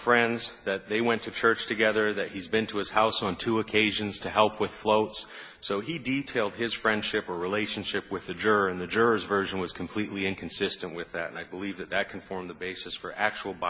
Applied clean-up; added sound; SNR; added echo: none; none; none; none.